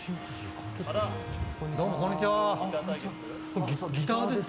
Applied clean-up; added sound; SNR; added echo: none; Harp; 11 dB; none.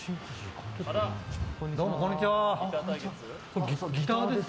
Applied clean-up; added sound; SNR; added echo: none; none; none; none.